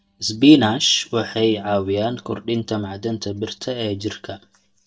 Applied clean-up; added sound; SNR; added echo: neural mask model DeepFilterNet 3.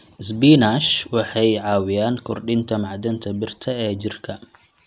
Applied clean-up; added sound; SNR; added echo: none; none; none; none.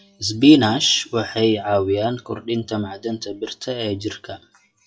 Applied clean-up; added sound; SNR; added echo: classical method WPE with log-MMSE.